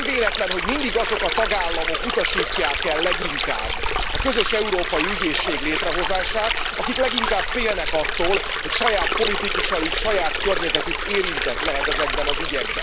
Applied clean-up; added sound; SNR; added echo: none; Stream; -1 dB; none.